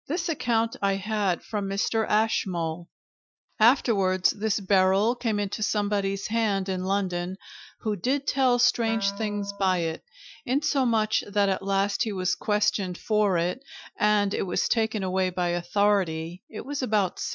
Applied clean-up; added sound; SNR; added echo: classical method Wiener filter.